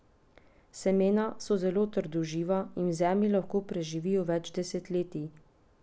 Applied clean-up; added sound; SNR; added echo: none; none; none; none.